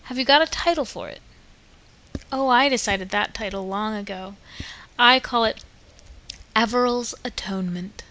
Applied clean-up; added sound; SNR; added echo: none; none; none; none.